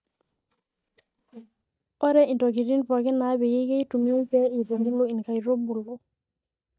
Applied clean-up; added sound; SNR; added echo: neural mask model DeepFilterNet 3.